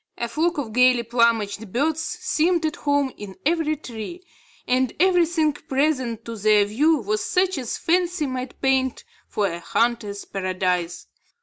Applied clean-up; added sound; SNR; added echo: none; none; none; none.